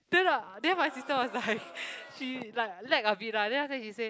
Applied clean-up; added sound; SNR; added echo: none; Crowd; 18 dB; none.